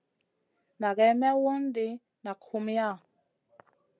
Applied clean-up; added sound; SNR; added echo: none; none; none; none.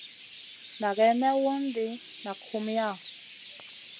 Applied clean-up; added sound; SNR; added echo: none; Chirp, tweet; 15 dB; none.